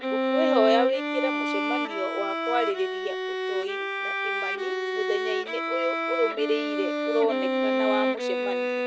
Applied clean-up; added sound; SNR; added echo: none; Bowed string instrument; -2 dB; none.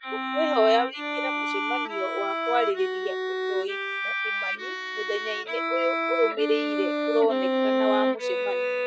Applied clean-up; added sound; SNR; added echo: classical method Wiener filter.